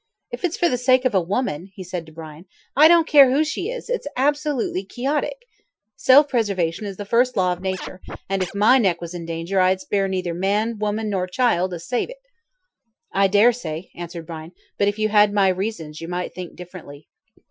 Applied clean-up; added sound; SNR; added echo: classical method Wiener filter.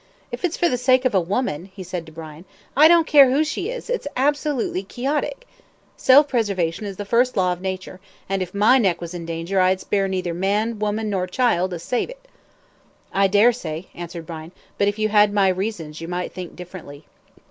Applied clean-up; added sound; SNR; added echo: none; none; none; none.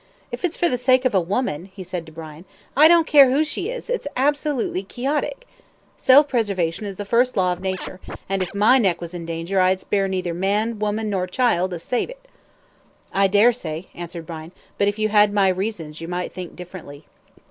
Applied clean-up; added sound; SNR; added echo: none; Scratching (performance technique); 12 dB; none.